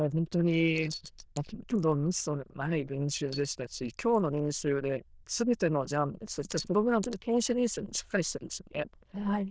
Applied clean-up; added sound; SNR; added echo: neural diffusion model UNIVERSE++.